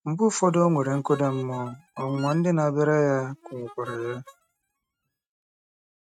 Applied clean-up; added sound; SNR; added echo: neural mask model RNNoise.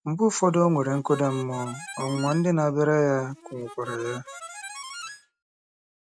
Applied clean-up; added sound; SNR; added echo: none; Harmonica; 15 dB; none.